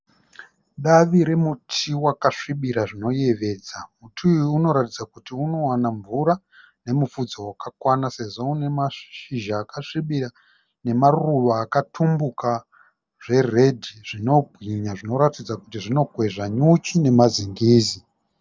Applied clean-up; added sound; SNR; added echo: none; none; none; none.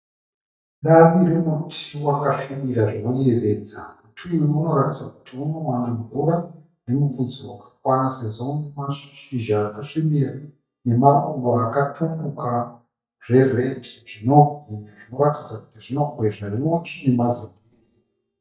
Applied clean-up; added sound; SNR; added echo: neural mask model DeepFilterNet 3.